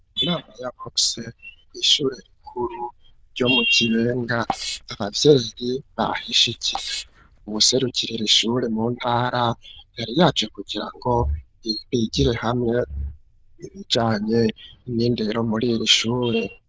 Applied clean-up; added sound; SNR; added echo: neural diffusion model UNIVERSE++.